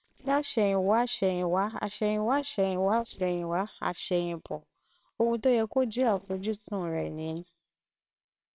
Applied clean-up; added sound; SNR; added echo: neural separator model SepFormer WHAMR!.